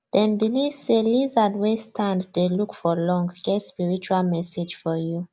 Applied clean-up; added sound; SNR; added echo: none; none; none; none.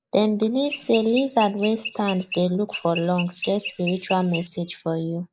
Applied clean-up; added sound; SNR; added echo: neural mask model Resemble Enhance denoiser.